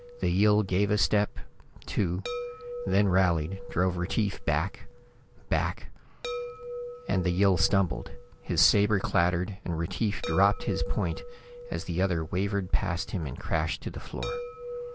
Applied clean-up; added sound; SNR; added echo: none; Chime; 14 dB; none.